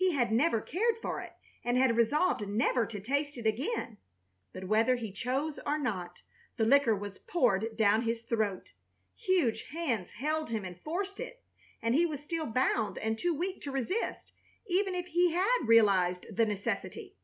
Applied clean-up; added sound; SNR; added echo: none; none; none; none.